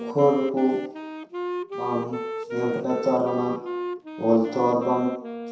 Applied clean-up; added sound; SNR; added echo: none; Wind instrument, woodwind instrument; 8 dB; reverberation time 0.7 s.